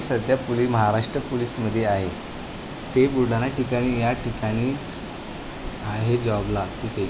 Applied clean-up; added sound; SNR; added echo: none; Water; 10 dB; none.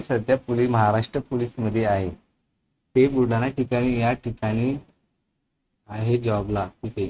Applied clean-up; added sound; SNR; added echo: neural mask model RNNoise.